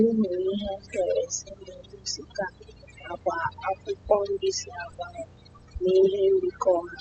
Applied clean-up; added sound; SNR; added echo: classical method spectral subtraction.